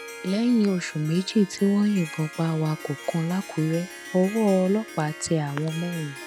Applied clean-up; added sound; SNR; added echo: none; Harp; 16 dB; none.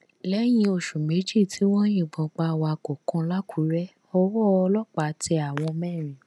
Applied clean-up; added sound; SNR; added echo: none; none; none; none.